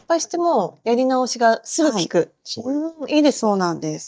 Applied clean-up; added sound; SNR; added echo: neural mask model DeepFilterNet 3.